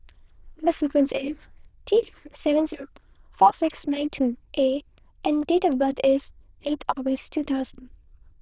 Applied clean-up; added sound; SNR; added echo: neural diffusion model UNIVERSE++.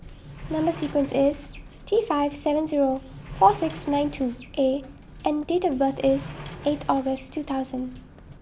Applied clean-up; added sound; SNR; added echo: none; Sliding door; 16 dB; none.